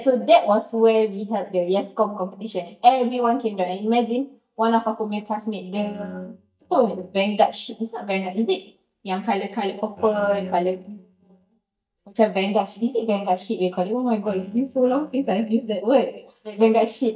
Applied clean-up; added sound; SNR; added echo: neural mask model DeepFilterNet 3.